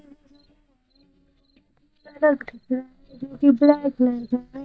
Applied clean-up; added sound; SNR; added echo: neural mask model DeepFilterNet 3.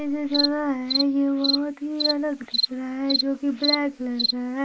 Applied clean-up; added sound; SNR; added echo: neural mask model Resemble Enhance denoiser.